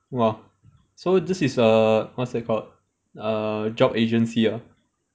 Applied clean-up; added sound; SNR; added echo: none; none; none; none.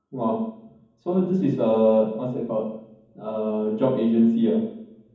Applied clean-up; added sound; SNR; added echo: none; none; none; reverberation time 1.2 s.